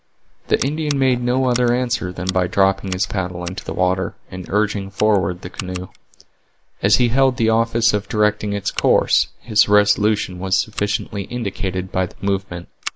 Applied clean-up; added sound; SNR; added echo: neural mask model Resemble Enhance denoiser.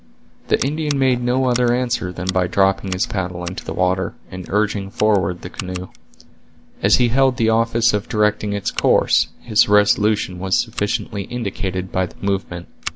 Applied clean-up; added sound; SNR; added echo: none; Scissors; 18 dB; none.